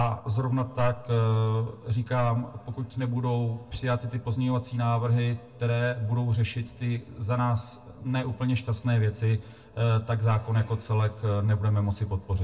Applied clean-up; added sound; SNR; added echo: none; none; none; reverberation time 0.2 s.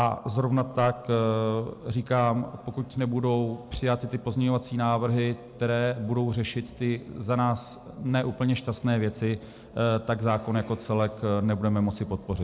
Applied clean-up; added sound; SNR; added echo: none; none; none; none.